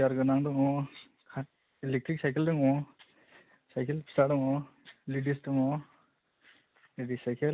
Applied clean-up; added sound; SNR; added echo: none; none; none; none.